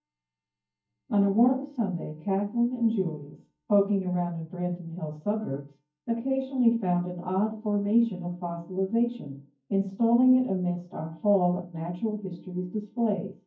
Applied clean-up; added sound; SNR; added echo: neural mask model DeepFilterNet 3.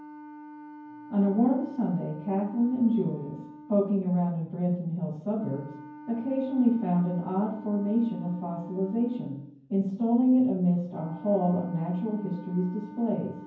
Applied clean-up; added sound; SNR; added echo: none; Wind instrument, woodwind instrument; 18 dB; reverberation time 0.9 s.